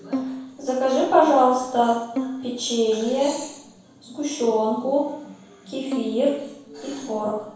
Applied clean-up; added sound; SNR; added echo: none; Bowed string instrument; 11 dB; reverberation time 0.7 s.